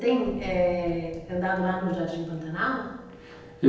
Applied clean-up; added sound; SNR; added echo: none; Thunder; 17 dB; reverberation time 0.9 s.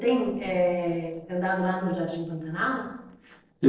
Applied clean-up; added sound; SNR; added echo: neural separator model SepFormer DNS4.